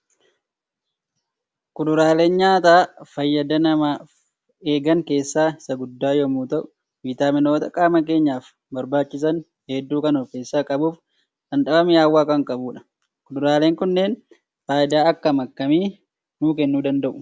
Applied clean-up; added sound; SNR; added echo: none; none; none; none.